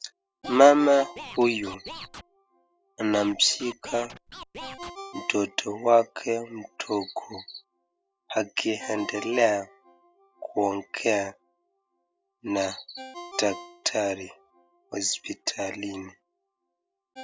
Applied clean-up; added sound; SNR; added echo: none; Scratching (performance technique) + Ringtone; 17 dB; none.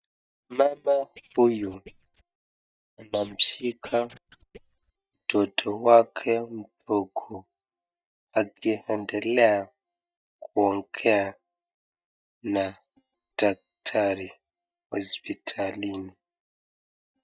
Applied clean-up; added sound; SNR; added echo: neural mask model DeepFilterNet 3.